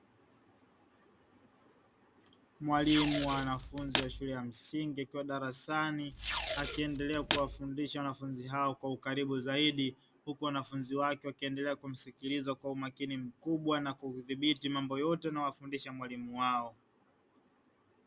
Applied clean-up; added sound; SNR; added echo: none; Packing tape, duct tape; -3 dB; none.